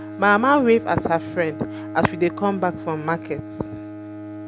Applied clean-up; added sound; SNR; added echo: none; Bowed string instrument; 11 dB; none.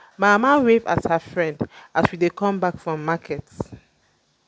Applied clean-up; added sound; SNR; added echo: none; none; none; none.